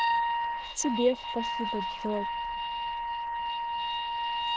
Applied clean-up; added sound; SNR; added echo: neural diffusion model UNIVERSE++.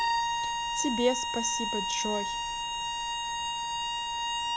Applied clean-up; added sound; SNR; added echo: none; Bowed string instrument; -4 dB; none.